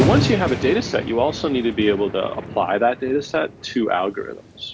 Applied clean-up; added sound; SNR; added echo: none; Thunder; 7 dB; none.